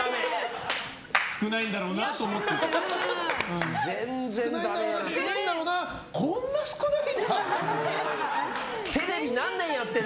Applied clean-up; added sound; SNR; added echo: none; none; none; none.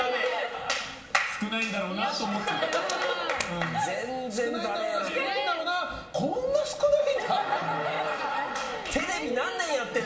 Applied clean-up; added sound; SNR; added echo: none; none; none; reverberation time 1.7 s.